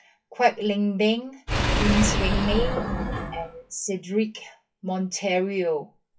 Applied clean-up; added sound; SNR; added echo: classical method WPE with log-MMSE.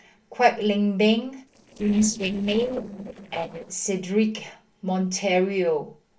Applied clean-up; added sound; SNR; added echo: neural separator model SepFormer DNS4.